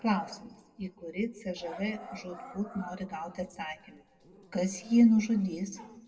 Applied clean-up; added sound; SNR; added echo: none; Growling; 19 dB; reverberation time 1.1 s.